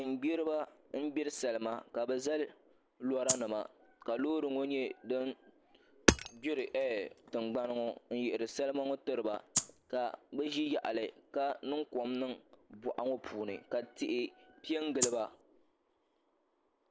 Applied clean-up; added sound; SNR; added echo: none; Rattle (instrument) + Hammer; 0 dB; none.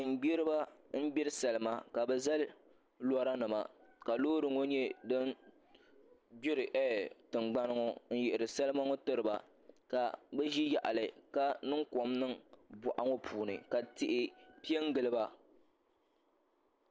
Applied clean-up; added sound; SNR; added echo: none; none; none; none.